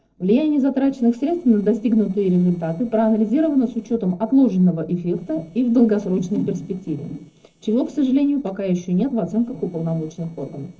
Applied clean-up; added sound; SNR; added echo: neural separator model SepFormer DNS4.